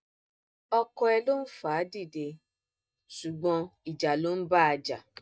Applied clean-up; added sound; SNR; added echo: neural mask model DeepFilterNet 3.